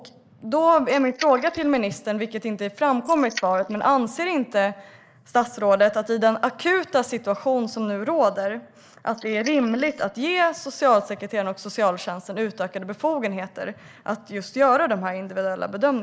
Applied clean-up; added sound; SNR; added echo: neural mask model Resemble Enhance denoiser.